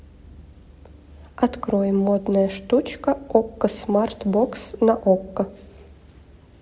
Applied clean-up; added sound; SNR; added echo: none; none; none; none.